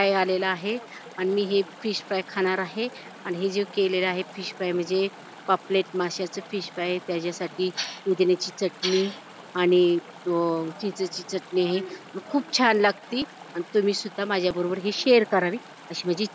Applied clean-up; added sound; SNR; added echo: none; Chatter / Stream; 19 dB; none.